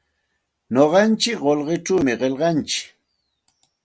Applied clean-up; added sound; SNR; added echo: none; none; none; none.